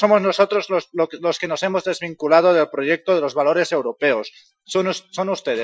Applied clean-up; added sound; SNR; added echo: classical method Wiener filter.